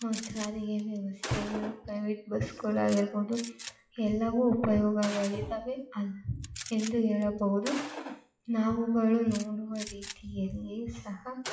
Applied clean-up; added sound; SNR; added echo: classical method WPE with log-MMSE.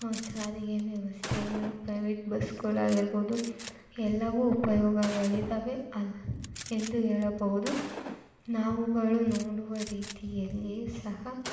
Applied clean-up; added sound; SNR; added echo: none; Gunshot, gunfire; 15 dB; reverberation time 1.0 s.